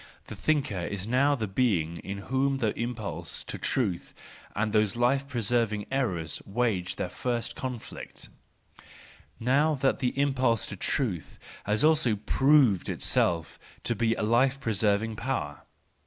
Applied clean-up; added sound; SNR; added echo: none; none; none; none.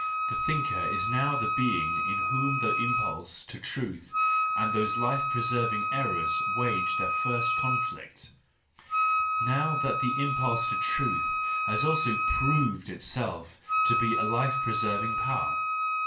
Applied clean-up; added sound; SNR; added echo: none; Wind instrument, woodwind instrument; -4 dB; reverberation time 0.3 s.